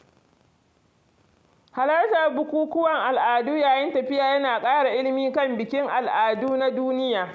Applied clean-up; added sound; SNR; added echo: none; none; none; none.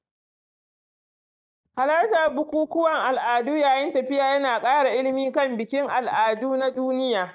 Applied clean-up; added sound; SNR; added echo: neural mask model DeepFilterNet 3.